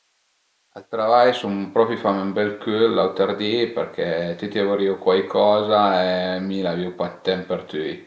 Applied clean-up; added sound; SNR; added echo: none; none; none; none.